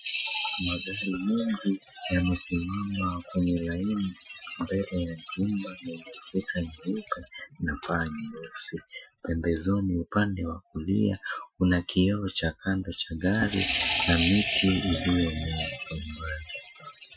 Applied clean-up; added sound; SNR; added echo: classical method Wiener filter.